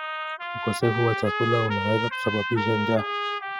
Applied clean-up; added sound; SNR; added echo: classical method spectral subtraction.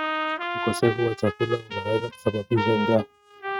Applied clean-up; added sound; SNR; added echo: neural mask model RNNoise.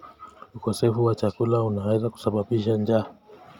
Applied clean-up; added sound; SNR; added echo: none; none; none; none.